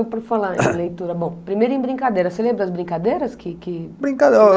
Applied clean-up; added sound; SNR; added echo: none; none; none; none.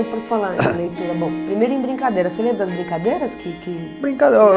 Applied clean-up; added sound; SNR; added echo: none; Harp; 13 dB; none.